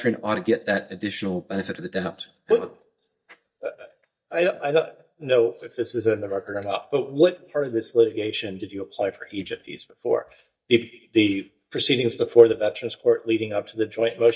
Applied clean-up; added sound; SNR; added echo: neural mask model DeepFilterNet 3.